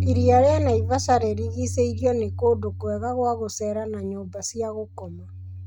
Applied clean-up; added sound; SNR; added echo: neural mask model RNNoise.